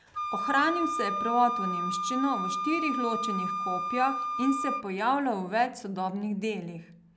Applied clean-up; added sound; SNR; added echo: none; Wind instrument, woodwind instrument; 3 dB; none.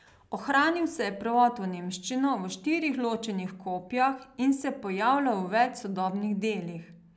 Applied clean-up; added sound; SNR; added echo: none; none; none; none.